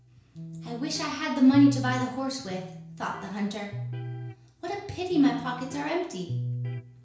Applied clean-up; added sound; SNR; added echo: none; Electric guitar; 9 dB; reverberation time 0.5 s.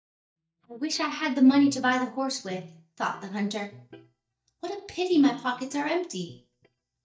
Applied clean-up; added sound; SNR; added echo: neural mask model DeepFilterNet 3.